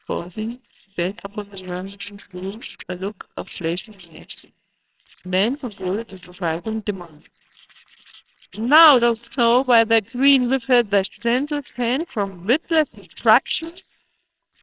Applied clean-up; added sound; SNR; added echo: neural separator model SepFormer WHAMR!.